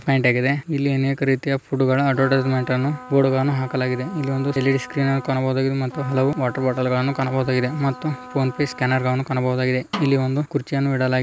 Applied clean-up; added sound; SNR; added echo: none; Trumpet + Snare drum; 17 dB; none.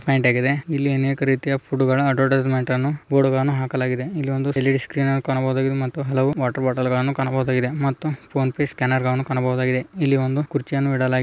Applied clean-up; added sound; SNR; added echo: none; none; none; none.